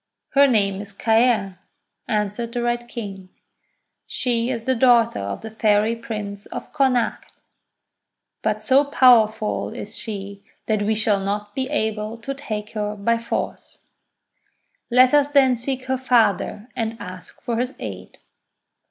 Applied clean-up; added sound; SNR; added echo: none; none; none; none.